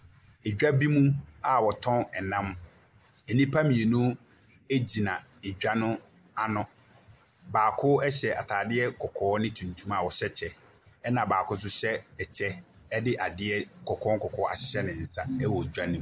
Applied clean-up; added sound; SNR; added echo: none; none; none; none.